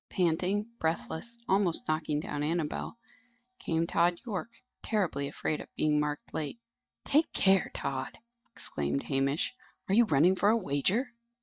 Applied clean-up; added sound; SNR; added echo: neural mask model DeepFilterNet 3.